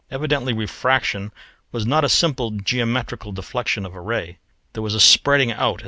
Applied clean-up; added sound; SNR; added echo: none; none; none; none.